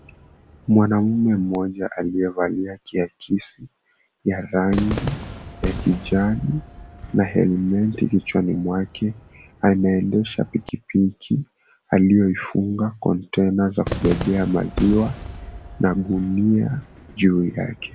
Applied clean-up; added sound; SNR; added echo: none; Cheering / Fireworks; 14 dB; none.